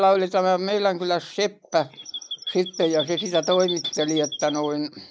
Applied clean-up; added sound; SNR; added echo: neural mask model Resemble Enhance denoiser.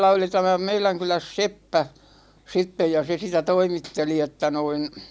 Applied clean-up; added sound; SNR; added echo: none; none; none; none.